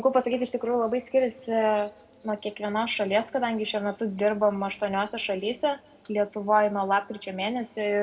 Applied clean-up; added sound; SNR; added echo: none; none; none; reverberation time 1.7 s.